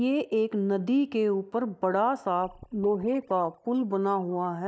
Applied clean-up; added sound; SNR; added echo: neural mask model DeepFilterNet 3.